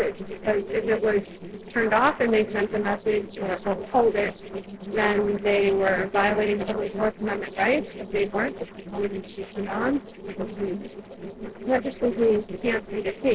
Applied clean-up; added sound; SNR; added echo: neural separator model SepFormer DNS4.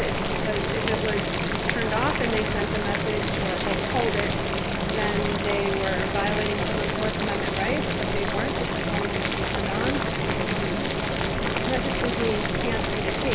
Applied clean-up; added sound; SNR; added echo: none; Boiling; -4 dB; none.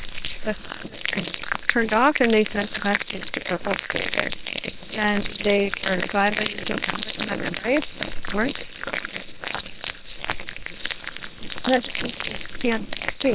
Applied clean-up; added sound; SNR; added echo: neural separator model SepFormer WHAM!.